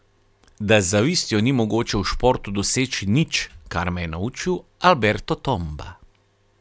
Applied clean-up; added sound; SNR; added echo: none; none; none; none.